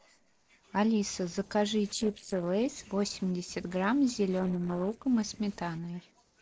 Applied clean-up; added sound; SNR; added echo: neural separator model SepFormer DNS4.